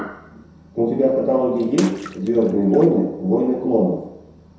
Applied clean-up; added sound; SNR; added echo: none; Bathtub (filling or washing) / Water / Splash, splatter; 19 dB; reverberation time 0.7 s.